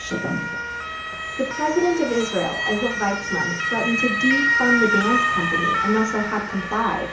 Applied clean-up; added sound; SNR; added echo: none; Motor vehicle (road) / Siren; 0 dB; reverberation time 0.7 s.